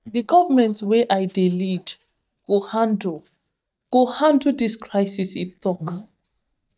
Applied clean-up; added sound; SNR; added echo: neural mask model DeepFilterNet 3.